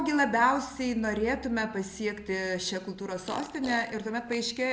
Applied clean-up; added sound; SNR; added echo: none; Fart; 15 dB; none.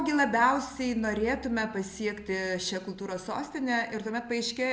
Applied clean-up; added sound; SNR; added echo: none; none; none; none.